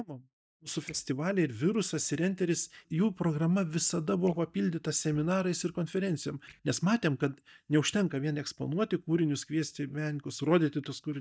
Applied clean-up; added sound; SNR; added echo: neural mask model DeepFilterNet 3.